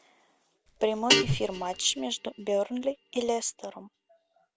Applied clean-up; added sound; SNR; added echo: none; Whoosh, swoosh, swish + Guitar; 1 dB; none.